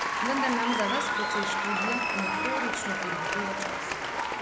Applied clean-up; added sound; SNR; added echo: none; Applause; -5 dB; none.